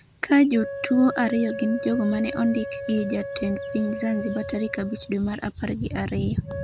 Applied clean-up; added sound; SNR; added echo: none; Wind instrument, woodwind instrument; 10 dB; none.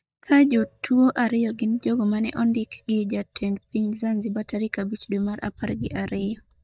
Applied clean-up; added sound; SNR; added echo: neural mask model DeepFilterNet 3.